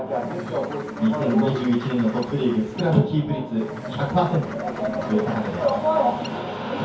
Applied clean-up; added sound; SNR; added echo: none; Bird; 15 dB; reverberation time 0.6 s.